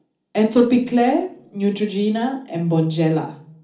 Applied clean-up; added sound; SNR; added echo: none; none; none; reverberation time 0.4 s.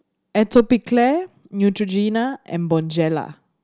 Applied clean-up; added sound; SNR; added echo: none; none; none; none.